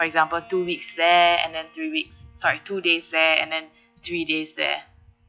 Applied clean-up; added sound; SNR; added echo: classical method log-MMSE.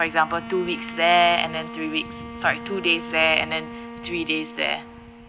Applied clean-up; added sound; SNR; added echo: none; Bowed string instrument; 12 dB; none.